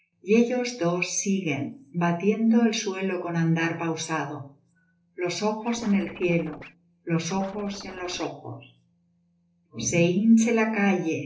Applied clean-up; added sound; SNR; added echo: neural separator model SepFormer DNS4.